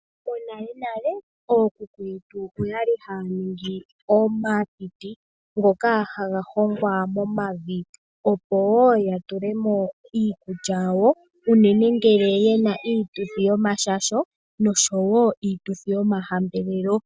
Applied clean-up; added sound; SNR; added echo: none; none; none; none.